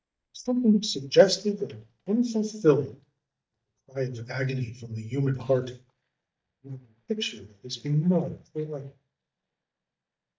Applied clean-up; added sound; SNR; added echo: neural mask model DeepFilterNet 3.